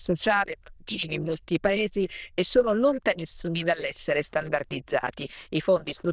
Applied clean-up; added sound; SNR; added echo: neural diffusion model UNIVERSE++.